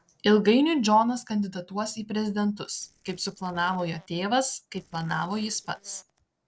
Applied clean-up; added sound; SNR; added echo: neural separator model SepFormer DNS4.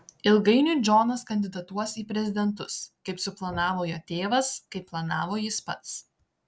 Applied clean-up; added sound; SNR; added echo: none; none; none; none.